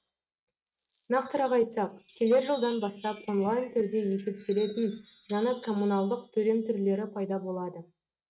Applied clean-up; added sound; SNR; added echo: neural mask model RNNoise.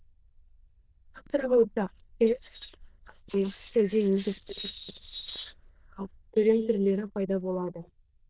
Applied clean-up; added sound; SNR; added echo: neural diffusion model UNIVERSE++.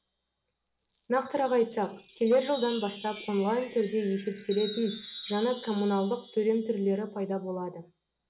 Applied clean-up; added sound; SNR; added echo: none; Wind chime; 17 dB; none.